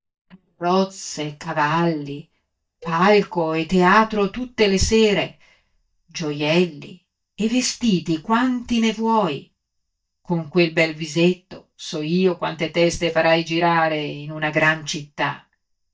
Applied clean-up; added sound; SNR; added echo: neural mask model DeepFilterNet 3.